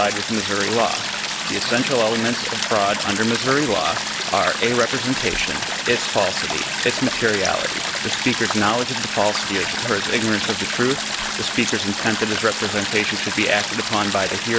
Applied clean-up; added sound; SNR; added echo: none; Stream; 2 dB; none.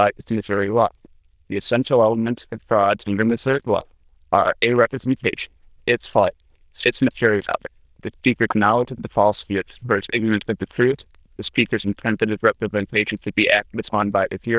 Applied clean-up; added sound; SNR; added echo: neural diffusion model UNIVERSE++.